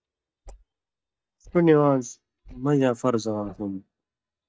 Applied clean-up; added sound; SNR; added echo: neural mask model DeepFilterNet 3.